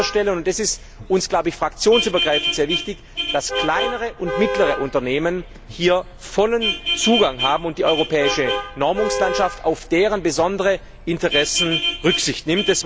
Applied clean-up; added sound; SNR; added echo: none; Vehicle horn, car horn, honking; 6 dB; none.